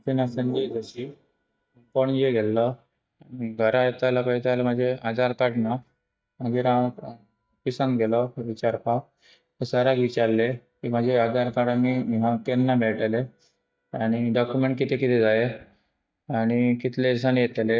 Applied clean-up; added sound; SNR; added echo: neural mask model DeepFilterNet 3.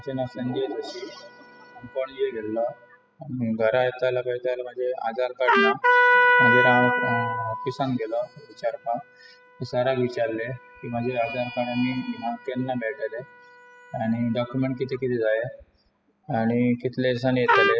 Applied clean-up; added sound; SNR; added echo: classical method spectral subtraction.